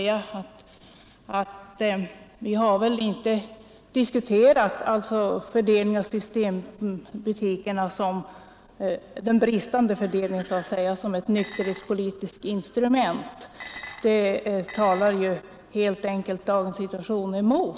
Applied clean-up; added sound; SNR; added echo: none; Dishes, pots, and pans; 15 dB; none.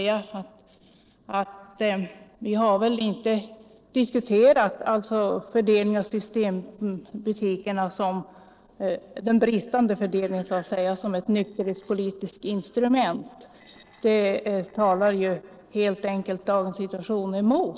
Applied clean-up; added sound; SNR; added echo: neural separator model SepFormer DNS4.